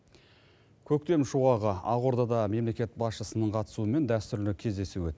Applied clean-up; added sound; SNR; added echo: none; none; none; none.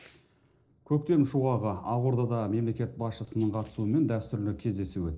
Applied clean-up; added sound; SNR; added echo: neural separator model SepFormer DNS4.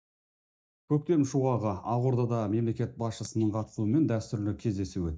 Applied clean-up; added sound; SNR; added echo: neural mask model DeepFilterNet 3.